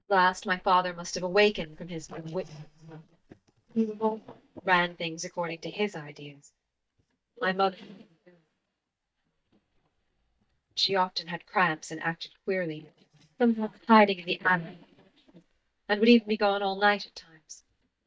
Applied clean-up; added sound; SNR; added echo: neural mask model DeepFilterNet 3.